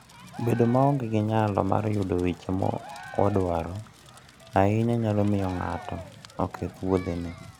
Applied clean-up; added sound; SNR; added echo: none; Crackle + Cheering; 19 dB; none.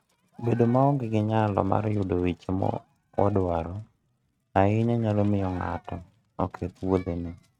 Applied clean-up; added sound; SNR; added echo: neural mask model RNNoise.